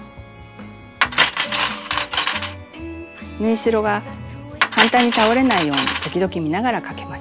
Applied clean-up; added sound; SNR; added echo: none; Cutlery, silverware; 3 dB; none.